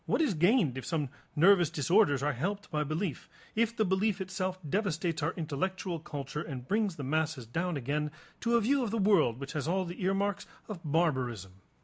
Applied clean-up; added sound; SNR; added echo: none; none; none; none.